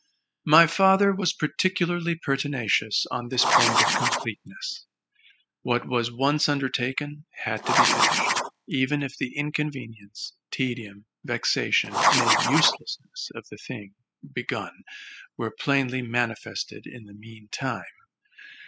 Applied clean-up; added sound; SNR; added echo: classical method spectral subtraction.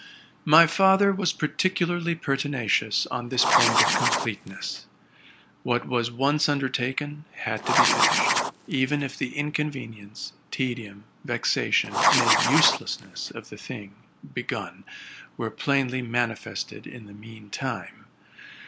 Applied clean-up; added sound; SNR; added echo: none; Writing; -3 dB; none.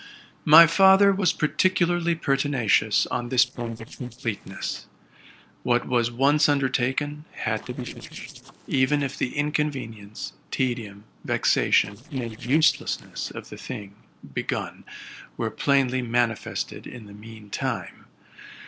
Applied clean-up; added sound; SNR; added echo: neural separator model SepFormer DNS4.